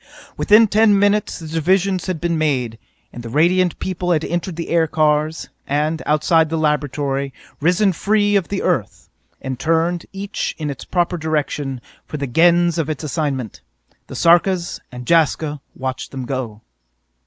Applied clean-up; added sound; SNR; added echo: none; none; none; none.